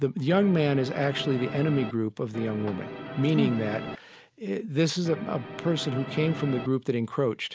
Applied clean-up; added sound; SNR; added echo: none; Musical instrument; 10 dB; none.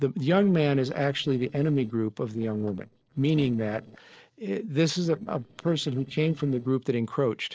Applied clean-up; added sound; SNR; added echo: neural separator model SepFormer DNS4.